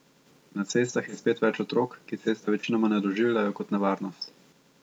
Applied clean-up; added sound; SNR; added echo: none; none; none; none.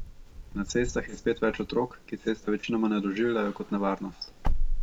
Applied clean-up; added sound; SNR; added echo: none; Wind / Car; 2 dB; none.